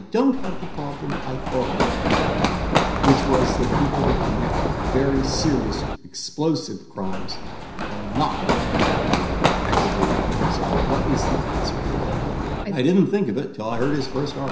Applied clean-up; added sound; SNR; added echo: none; Run; -2 dB; reverberation time 0.5 s.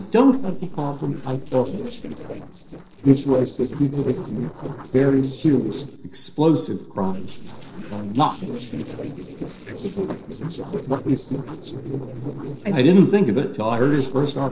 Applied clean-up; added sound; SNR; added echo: neural separator model SepFormer DNS4.